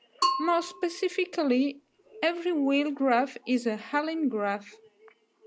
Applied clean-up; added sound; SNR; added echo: none; Bell / Percussion; 7 dB; none.